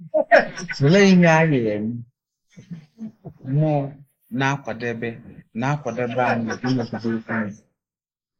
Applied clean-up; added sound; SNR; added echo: neural mask model Resemble Enhance denoiser.